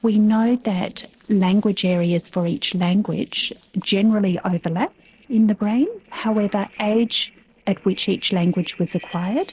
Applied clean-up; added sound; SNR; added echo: neural separator model SepFormer DNS4.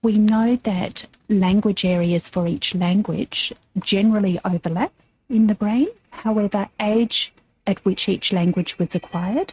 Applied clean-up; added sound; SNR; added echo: neural mask model RNNoise.